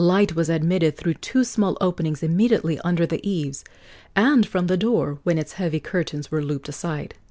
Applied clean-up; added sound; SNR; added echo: none; none; none; none.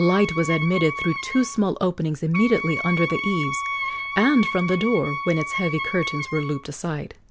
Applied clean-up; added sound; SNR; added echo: none; Wind instrument, woodwind instrument; 7 dB; none.